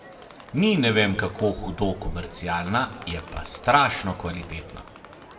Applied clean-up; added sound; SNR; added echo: none; Crowd; 18 dB; reverberation time 0.9 s.